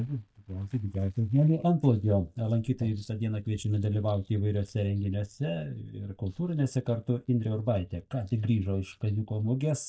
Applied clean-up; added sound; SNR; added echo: neural mask model DeepFilterNet 3.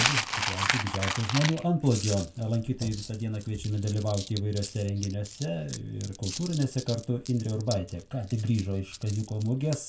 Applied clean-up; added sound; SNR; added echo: none; Coin (dropping); 7 dB; reverberation time 0.2 s.